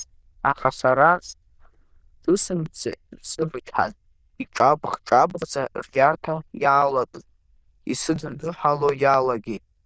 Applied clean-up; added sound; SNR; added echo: neural diffusion model UNIVERSE++.